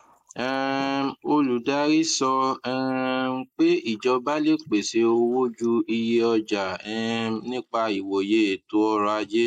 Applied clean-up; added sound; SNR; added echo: neural mask model Resemble Enhance denoiser.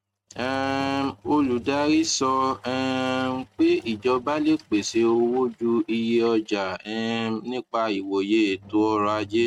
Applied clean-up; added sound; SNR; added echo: neural mask model RNNoise.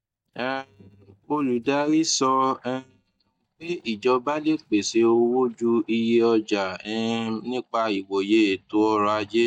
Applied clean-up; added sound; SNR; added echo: neural mask model DeepFilterNet 3.